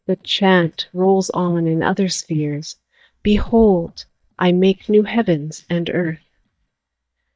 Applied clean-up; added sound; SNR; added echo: neural mask model DeepFilterNet 3.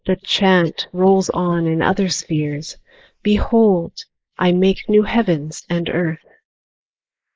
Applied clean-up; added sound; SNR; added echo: neural mask model Resemble Enhance denoiser.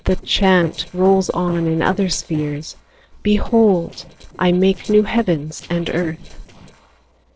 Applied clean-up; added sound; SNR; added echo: neural separator model SepFormer DNS4.